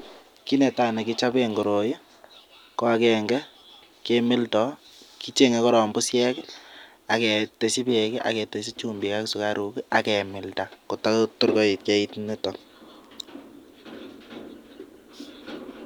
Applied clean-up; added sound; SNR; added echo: none; none; none; none.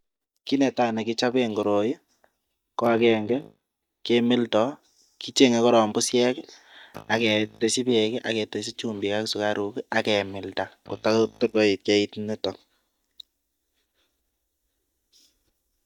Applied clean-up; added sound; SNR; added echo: neural mask model DeepFilterNet 3.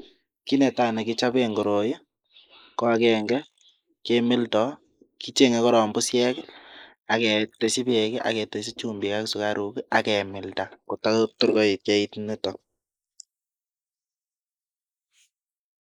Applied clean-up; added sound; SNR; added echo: neural mask model Resemble Enhance denoiser.